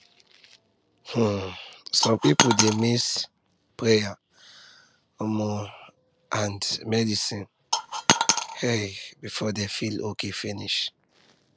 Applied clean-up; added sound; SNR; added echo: none; Coin (dropping); -3 dB; none.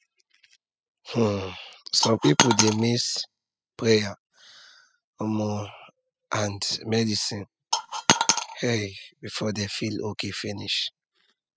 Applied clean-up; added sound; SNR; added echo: classical method spectral subtraction.